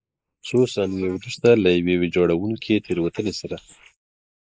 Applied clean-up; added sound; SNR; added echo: neural mask model Resemble Enhance denoiser.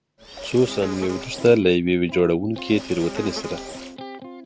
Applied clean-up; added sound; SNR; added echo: none; Insect + Electric guitar; 13 dB; none.